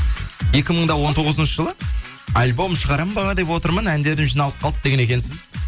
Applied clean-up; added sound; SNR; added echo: none; none; none; none.